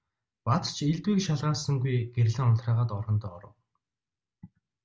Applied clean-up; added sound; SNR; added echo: none; none; none; none.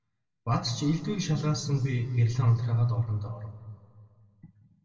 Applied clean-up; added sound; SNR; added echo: none; none; none; reverberation time 1.7 s.